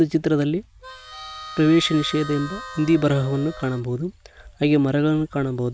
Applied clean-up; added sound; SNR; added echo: none; Harmonica; 15 dB; none.